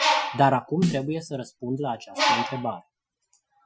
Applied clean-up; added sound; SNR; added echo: classical method Wiener filter.